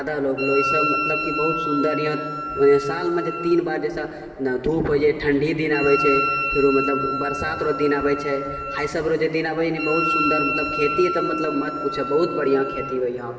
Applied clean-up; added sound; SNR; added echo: none; Wind instrument, woodwind instrument; 4 dB; reverberation time 2.9 s.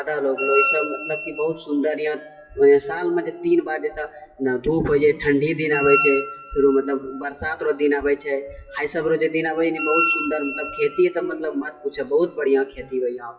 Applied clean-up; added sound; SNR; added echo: classical method WPE with log-MMSE.